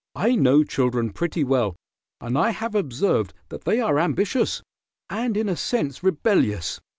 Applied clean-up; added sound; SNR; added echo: none; none; none; none.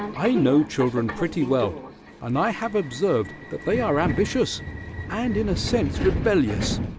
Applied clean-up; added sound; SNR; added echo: none; Subway, metro, underground; 7 dB; none.